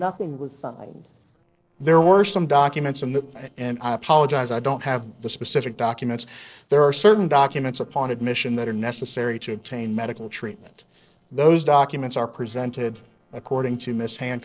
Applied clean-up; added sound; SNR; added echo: neural separator model SepFormer DNS4.